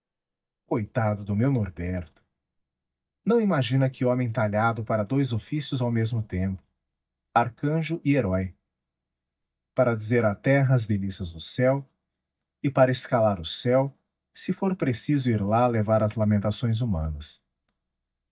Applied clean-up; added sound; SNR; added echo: neural mask model DeepFilterNet 3.